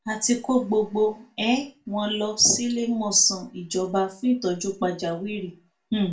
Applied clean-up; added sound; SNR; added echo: none; none; none; reverberation time 0.3 s.